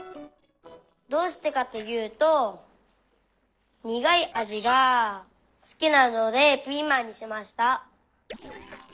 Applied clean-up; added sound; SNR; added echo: neural separator model SepFormer DNS4.